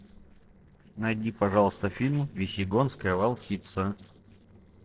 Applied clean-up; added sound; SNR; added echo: neural separator model SepFormer DNS4.